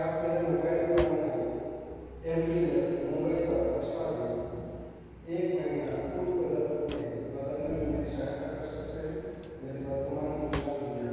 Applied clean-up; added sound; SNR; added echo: none; Drawer open or close; 17 dB; reverberation time 2.2 s.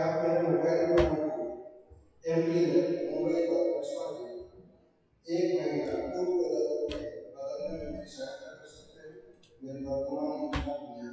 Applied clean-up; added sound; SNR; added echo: classical method WPE with log-MMSE.